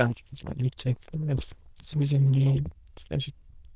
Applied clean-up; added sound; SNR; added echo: neural diffusion model UNIVERSE++.